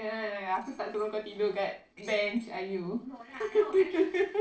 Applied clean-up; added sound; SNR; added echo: neural separator model SepFormer DNS4.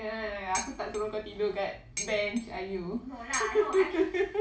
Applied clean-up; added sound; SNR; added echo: none; Dishes, pots, and pans; 11 dB; reverberation time 0.4 s.